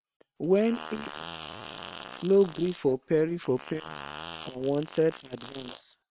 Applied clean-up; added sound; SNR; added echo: neural separator model SepFormer WHAM!.